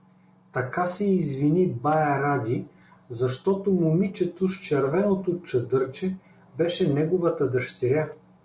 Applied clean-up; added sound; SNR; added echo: none; none; none; none.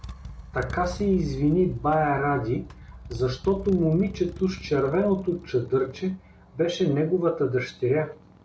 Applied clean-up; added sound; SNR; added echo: none; Motorcycle; 15 dB; none.